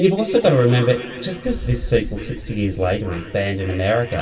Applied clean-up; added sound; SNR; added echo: none; Boom; 11 dB; reverberation time 2.9 s.